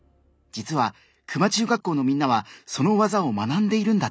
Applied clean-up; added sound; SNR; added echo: none; none; none; none.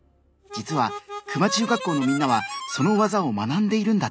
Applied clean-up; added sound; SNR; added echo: none; Harmonica; 10 dB; none.